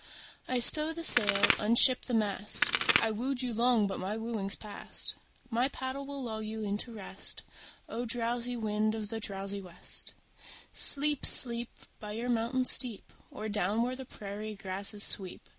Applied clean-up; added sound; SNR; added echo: none; Crack; -4 dB; none.